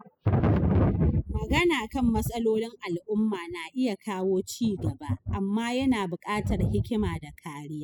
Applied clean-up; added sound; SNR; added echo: classical method spectral subtraction.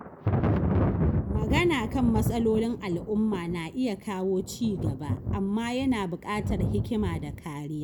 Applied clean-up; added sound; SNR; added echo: none; Thunder; 1 dB; none.